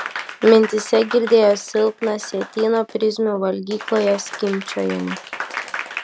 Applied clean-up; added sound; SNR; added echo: none; Applause; 13 dB; none.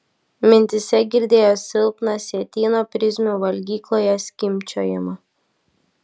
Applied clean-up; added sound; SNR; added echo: none; none; none; none.